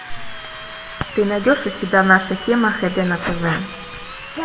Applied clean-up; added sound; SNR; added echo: none; Drill; 13 dB; reverberation time 0.9 s.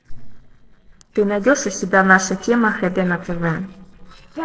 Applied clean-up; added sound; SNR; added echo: neural separator model SepFormer DNS4.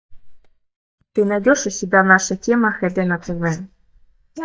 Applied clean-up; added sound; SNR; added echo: neural mask model DeepFilterNet 3.